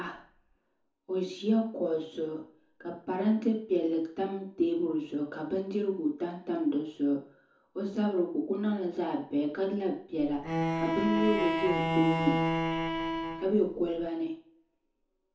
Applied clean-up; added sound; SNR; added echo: none; Bowed string instrument; 0 dB; reverberation time 0.6 s.